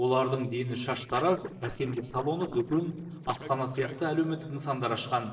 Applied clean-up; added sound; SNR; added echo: neural separator model SepFormer DNS4.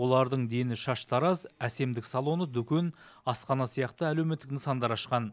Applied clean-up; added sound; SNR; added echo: none; none; none; none.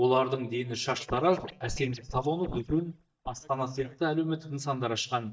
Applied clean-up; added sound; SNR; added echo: neural mask model DeepFilterNet 3.